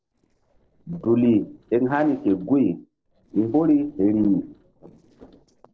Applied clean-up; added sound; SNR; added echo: neural separator model SepFormer DNS4.